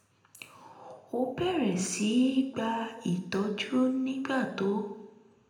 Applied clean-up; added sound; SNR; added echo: none; none; none; reverberation time 0.7 s.